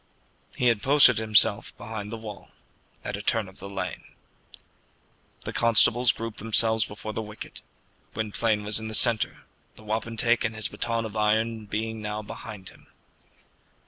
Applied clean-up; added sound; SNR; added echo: none; none; none; none.